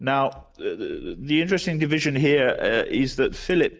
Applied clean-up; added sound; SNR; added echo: neural mask model DeepFilterNet 3.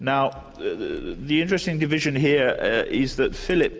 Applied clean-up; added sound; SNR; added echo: none; Motor vehicle (road); 18 dB; none.